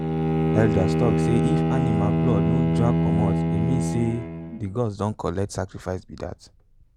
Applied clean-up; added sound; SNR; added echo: none; Bowed string instrument; -3 dB; none.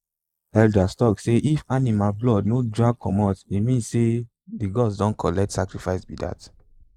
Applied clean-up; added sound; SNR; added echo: neural mask model Resemble Enhance denoiser.